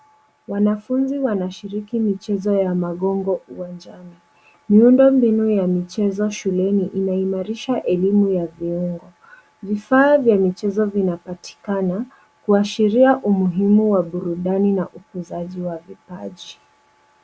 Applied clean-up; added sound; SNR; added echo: none; none; none; none.